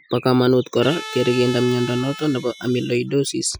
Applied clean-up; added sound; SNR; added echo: classical method Wiener filter.